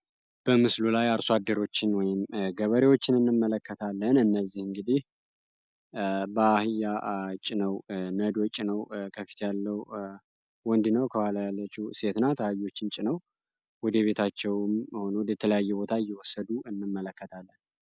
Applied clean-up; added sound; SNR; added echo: none; none; none; none.